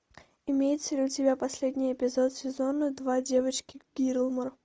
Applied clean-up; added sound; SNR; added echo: none; none; none; none.